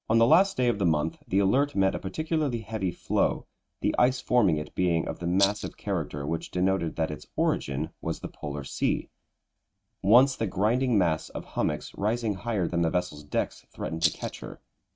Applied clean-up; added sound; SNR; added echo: neural mask model RNNoise.